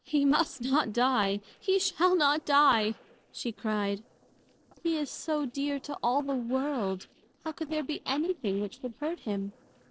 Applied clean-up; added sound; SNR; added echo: neural separator model SepFormer DNS4.